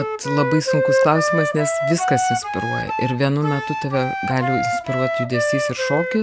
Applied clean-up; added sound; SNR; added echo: none; Wind instrument, woodwind instrument; 0 dB; none.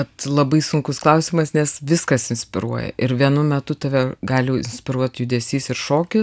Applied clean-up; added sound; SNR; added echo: none; none; none; none.